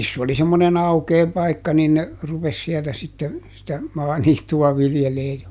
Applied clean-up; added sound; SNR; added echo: none; none; none; none.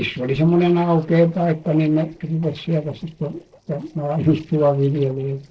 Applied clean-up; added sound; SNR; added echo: neural separator model SepFormer DNS4.